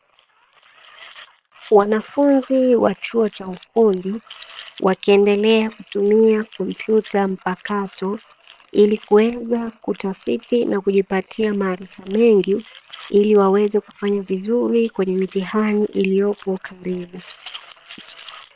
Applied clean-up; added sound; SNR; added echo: neural separator model SepFormer WHAM!.